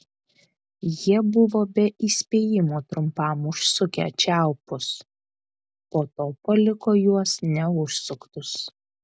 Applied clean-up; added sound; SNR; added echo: none; none; none; none.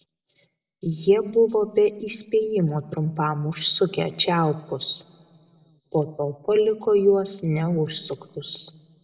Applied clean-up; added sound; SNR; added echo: none; none; none; reverberation time 0.7 s.